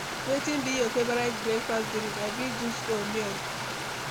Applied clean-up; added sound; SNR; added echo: none; Stream; 3 dB; none.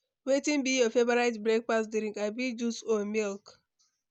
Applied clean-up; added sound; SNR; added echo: none; none; none; none.